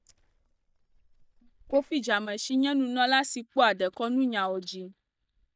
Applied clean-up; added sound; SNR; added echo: neural mask model DeepFilterNet 3.